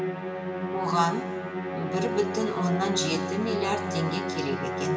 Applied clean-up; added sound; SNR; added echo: none; Musical instrument; 1 dB; reverberation time 1.0 s.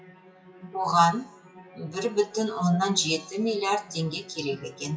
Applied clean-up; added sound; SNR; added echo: classical method WPE with log-MMSE.